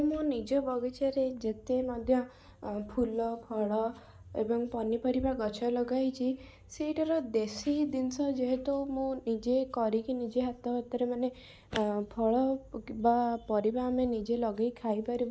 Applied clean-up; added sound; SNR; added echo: none; none; none; none.